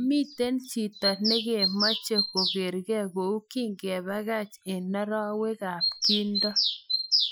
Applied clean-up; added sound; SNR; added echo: classical method Wiener filter.